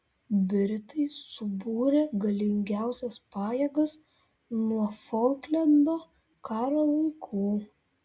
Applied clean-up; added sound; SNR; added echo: none; none; none; none.